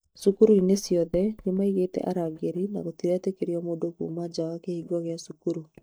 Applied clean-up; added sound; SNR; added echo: neural mask model DeepFilterNet 3.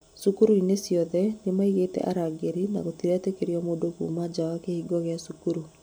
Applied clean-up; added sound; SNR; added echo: none; none; none; none.